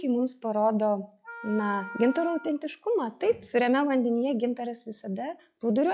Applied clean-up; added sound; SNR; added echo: classical method log-MMSE.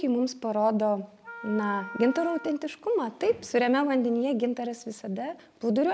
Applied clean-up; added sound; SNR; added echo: none; Wind instrument, woodwind instrument; 16 dB; none.